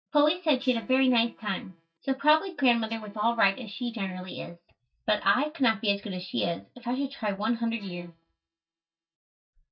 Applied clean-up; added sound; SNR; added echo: neural mask model DeepFilterNet 3.